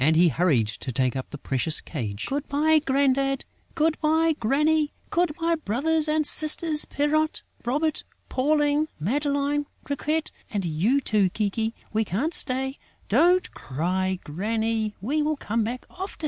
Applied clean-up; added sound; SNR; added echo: none; none; none; none.